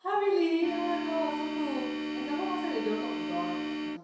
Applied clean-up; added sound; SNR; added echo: none; Organ; 2 dB; reverberation time 0.7 s.